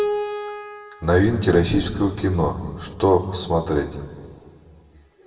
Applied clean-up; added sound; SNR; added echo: none; Keyboard (musical); 11 dB; reverberation time 1.5 s.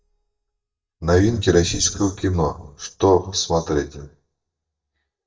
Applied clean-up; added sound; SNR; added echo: neural mask model DeepFilterNet 3.